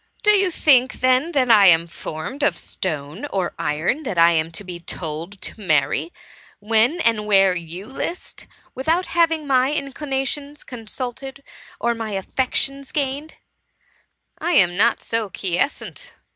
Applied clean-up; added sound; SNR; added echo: none; none; none; none.